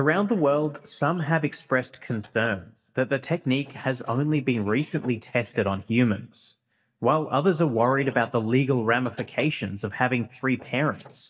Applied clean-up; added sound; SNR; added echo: neural mask model DeepFilterNet 3.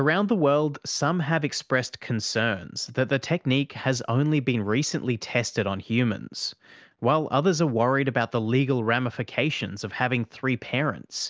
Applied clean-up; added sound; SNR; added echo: none; none; none; none.